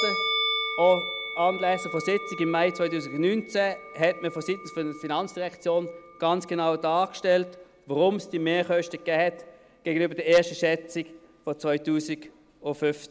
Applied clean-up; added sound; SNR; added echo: none; Musical instrument; 10 dB; none.